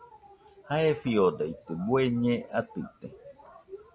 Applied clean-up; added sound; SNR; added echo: none; none; none; none.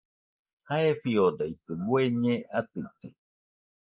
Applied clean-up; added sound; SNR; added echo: neural mask model Resemble Enhance denoiser.